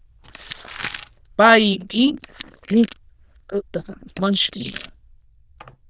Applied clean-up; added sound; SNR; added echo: neural diffusion model UNIVERSE++.